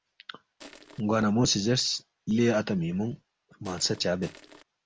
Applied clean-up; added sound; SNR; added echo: none; Crushing; 20 dB; none.